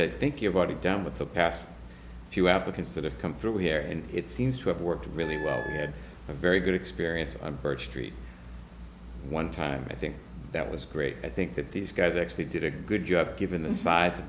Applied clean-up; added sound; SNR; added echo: none; Wind instrument, woodwind instrument; 10 dB; none.